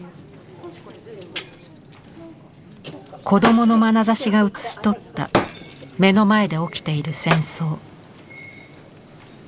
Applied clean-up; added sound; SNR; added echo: none; Shatter; 10 dB; none.